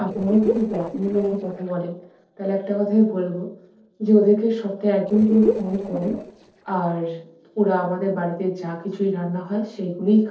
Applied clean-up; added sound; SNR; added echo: neural separator model SepFormer DNS4.